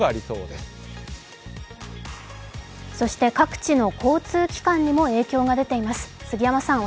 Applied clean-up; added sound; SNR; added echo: none; none; none; none.